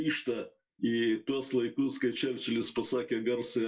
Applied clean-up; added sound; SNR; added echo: none; none; none; reverberation time 0.2 s.